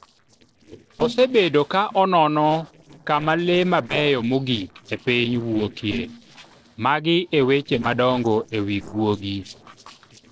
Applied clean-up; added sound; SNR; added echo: neural separator model SepFormer DNS4.